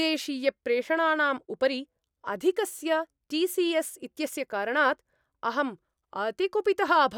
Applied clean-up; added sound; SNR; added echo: none; none; none; none.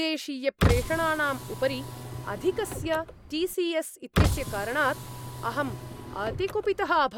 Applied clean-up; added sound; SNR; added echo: none; Car; 2 dB; none.